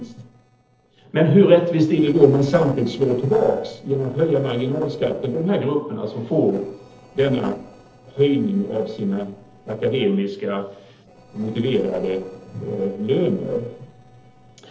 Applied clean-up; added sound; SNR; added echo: neural separator model SepFormer DNS4.